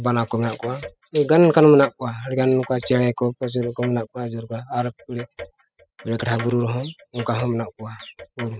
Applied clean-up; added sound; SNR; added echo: classical method spectral subtraction.